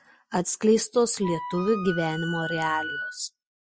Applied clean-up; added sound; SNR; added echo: classical method Wiener filter.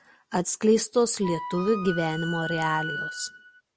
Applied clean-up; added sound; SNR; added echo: none; Wind instrument, woodwind instrument; 8 dB; none.